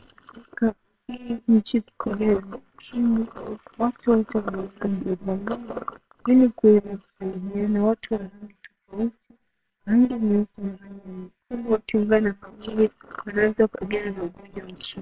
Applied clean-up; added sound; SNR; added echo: neural separator model SepFormer WHAMR!.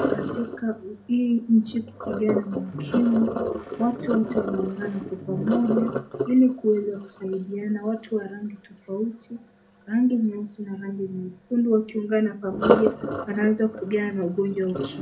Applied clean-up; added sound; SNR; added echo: none; Sink (filling or washing); 6 dB; reverberation time 0.3 s.